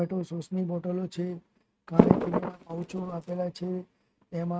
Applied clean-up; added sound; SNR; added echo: neural mask model RNNoise.